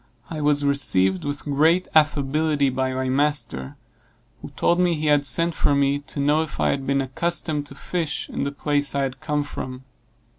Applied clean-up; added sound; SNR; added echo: none; none; none; none.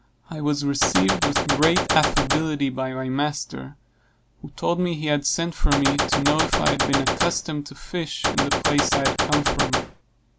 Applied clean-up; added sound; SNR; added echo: none; Gunshot, gunfire; -2 dB; none.